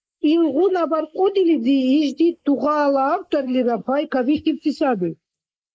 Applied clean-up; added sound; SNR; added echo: neural mask model Resemble Enhance denoiser.